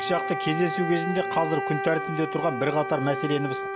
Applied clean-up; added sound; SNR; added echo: none; Wind instrument, woodwind instrument; 4 dB; none.